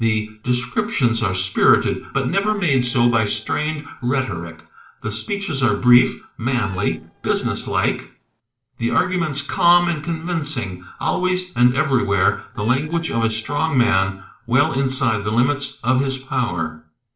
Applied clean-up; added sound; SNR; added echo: neural separator model SepFormer DNS4.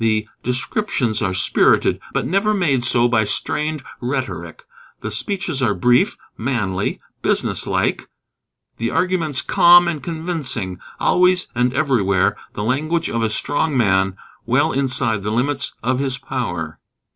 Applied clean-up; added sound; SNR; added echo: none; none; none; none.